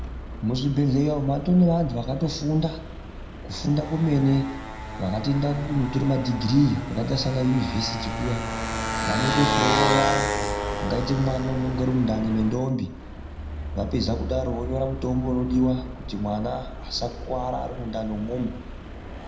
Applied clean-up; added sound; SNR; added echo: none; Motorcycle; 5 dB; reverberation time 0.7 s.